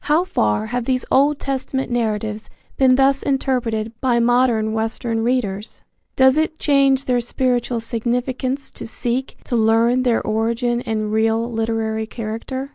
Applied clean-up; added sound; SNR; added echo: none; none; none; none.